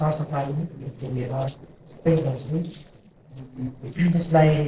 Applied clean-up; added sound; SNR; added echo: neural separator model SepFormer DNS4.